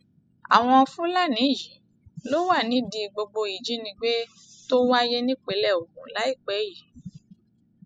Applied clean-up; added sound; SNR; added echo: classical method spectral subtraction.